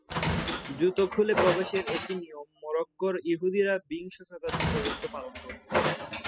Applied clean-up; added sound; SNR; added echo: classical method spectral subtraction.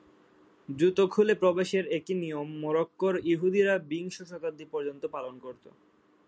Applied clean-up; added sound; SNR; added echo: none; none; none; none.